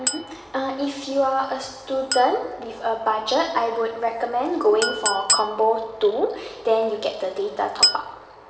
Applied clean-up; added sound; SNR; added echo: none; Chink, clink; 6 dB; reverberation time 1.4 s.